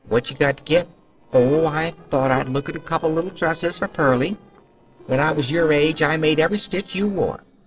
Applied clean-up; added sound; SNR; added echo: neural separator model SepFormer DNS4.